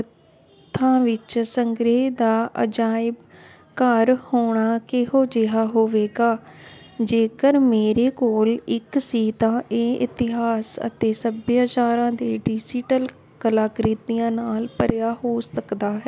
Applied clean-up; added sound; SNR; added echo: none; none; none; none.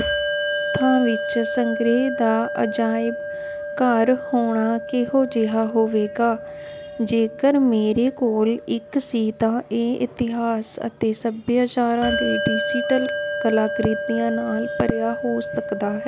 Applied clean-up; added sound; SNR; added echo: none; Bell; 7 dB; none.